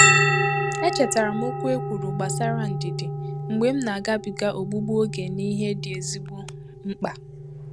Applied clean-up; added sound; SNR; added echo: none; Bell; -1 dB; none.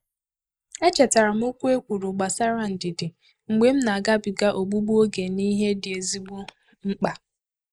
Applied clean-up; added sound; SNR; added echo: neural mask model Resemble Enhance denoiser.